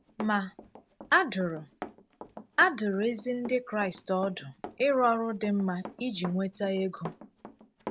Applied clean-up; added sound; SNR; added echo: none; Run; 16 dB; none.